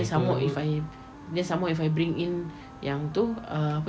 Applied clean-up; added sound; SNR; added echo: none; Wind instrument, woodwind instrument; 20 dB; none.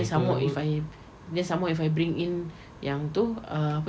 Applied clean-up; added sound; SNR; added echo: none; none; none; none.